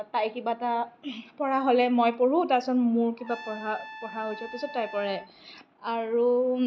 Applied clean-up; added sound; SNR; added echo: none; Trumpet; 16 dB; none.